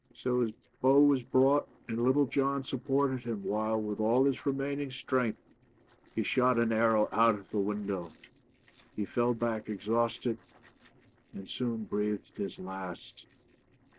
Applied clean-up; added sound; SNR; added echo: neural separator model SepFormer DNS4.